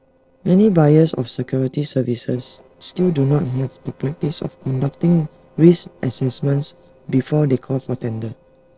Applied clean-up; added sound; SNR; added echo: neural separator model SepFormer DNS4.